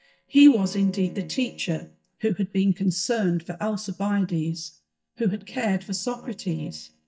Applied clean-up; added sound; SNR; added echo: neural mask model DeepFilterNet 3.